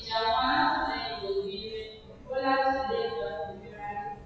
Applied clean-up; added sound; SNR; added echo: classical method WPE with log-MMSE.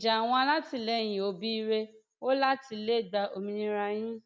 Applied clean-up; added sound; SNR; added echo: none; none; none; none.